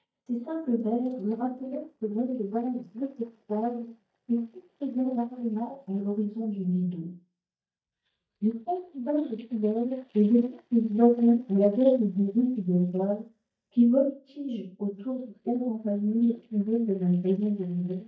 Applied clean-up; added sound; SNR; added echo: neural mask model DeepFilterNet 3.